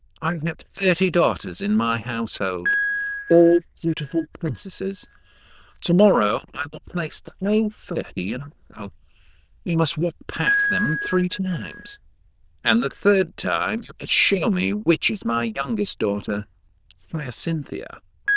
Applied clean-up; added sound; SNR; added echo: neural diffusion model UNIVERSE++.